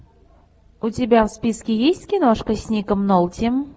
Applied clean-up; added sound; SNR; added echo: none; none; none; none.